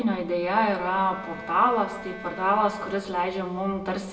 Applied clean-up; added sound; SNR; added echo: none; Bowed string instrument; 17 dB; reverberation time 0.6 s.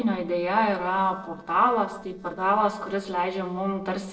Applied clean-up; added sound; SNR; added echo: neural separator model SepFormer DNS4.